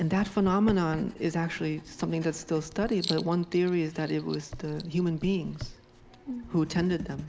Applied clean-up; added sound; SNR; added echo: none; Writing; 13 dB; none.